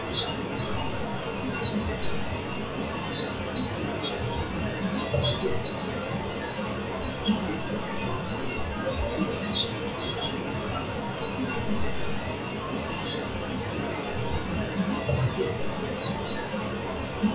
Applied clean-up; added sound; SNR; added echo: classical method WPE with log-MMSE.